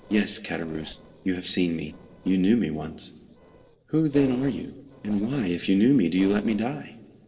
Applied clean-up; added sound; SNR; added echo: neural separator model SepFormer DNS4.